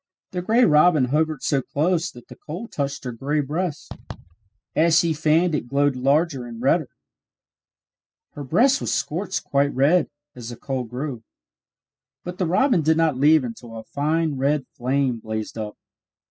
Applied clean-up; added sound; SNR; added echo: classical method spectral subtraction.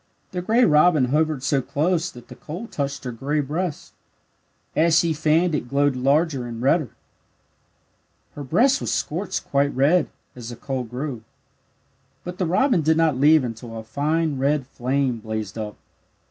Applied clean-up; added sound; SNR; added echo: none; none; none; none.